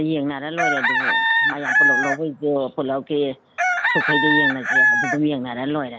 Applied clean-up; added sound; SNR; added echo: none; Chicken, rooster; -3 dB; none.